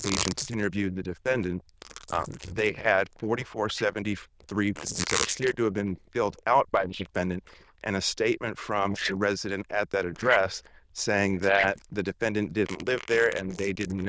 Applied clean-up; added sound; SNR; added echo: neural diffusion model UNIVERSE++.